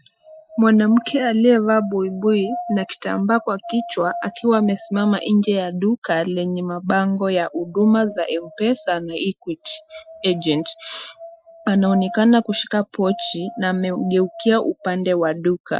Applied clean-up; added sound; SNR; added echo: classical method Wiener filter.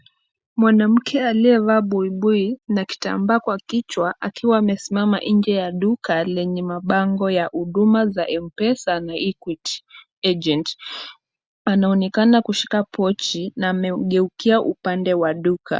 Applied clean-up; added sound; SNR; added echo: none; none; none; none.